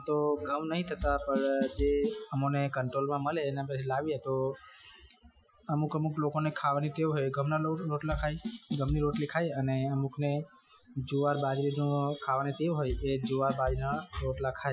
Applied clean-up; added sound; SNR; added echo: classical method Wiener filter.